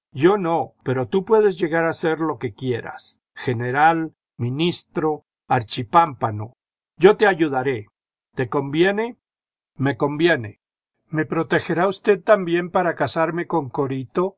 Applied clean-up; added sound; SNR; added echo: none; none; none; none.